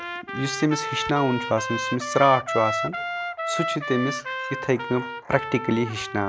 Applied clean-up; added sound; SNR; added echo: none; Trumpet; 5 dB; none.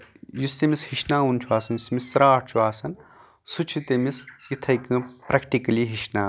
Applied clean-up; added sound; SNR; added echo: none; none; none; none.